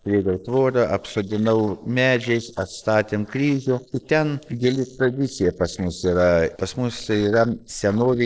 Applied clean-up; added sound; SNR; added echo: neural mask model Resemble Enhance denoiser.